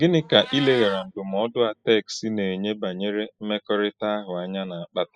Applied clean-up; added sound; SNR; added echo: classical method spectral subtraction.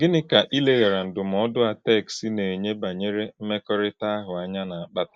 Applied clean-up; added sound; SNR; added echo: neural mask model Resemble Enhance denoiser.